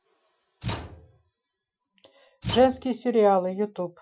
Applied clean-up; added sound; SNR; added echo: classical method Wiener filter.